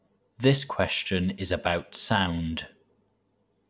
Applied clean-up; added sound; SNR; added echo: none; none; none; none.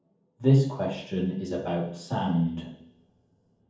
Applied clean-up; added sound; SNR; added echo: none; none; none; reverberation time 0.7 s.